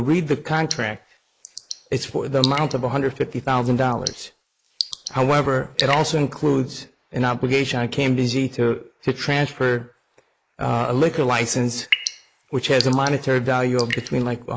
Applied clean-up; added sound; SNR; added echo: neural mask model Resemble Enhance denoiser.